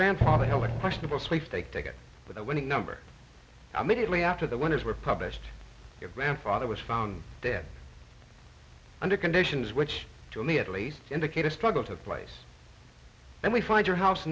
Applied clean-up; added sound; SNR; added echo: none; Drum; -2 dB; none.